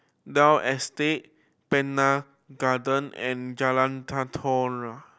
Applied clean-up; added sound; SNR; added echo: none; none; none; none.